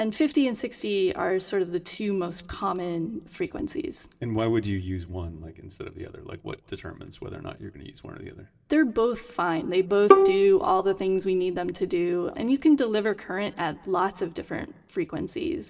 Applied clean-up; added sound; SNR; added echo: none; Bowed string instrument; -3 dB; reverberation time 0.9 s.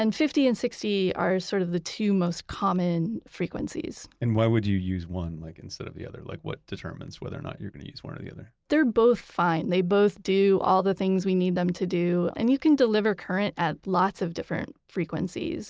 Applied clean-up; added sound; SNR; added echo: none; none; none; none.